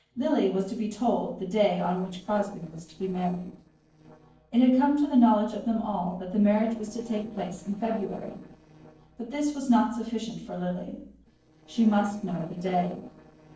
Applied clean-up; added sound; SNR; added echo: neural separator model SepFormer DNS4.